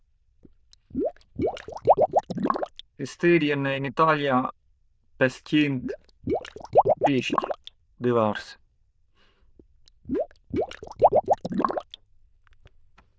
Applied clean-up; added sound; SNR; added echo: neural diffusion model UNIVERSE++.